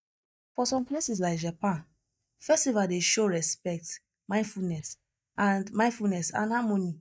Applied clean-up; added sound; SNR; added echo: neural mask model DeepFilterNet 3.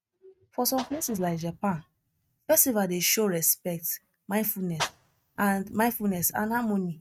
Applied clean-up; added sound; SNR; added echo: neural mask model RNNoise.